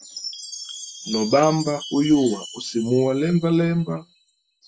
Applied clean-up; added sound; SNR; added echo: none; Chime; 15 dB; none.